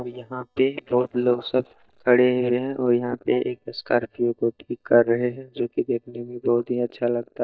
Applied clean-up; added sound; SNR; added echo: neural mask model DeepFilterNet 3.